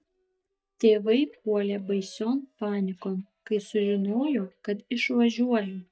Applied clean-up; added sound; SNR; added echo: neural mask model DeepFilterNet 3.